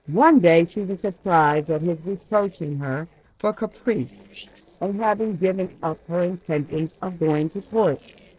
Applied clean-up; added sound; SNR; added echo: neural separator model SepFormer DNS4.